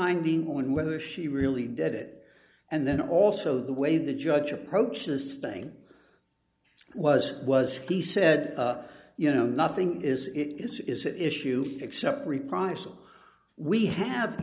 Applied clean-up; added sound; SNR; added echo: none; none; none; none.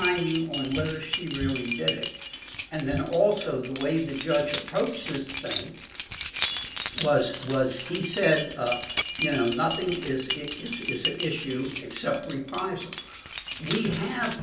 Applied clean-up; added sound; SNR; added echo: none; Keys jangling; 7 dB; reverberation time 0.3 s.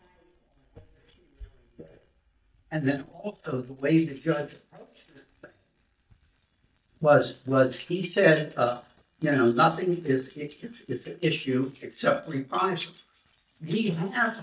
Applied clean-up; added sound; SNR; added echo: neural mask model DeepFilterNet 3.